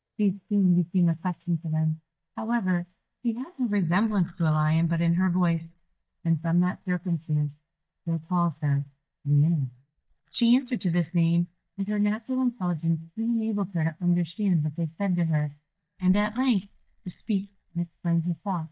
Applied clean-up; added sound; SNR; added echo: neural mask model DeepFilterNet 3.